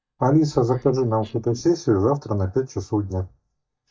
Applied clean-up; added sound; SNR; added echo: neural mask model DeepFilterNet 3.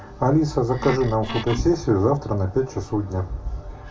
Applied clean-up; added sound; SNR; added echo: none; Wood; 10 dB; reverberation time 0.2 s.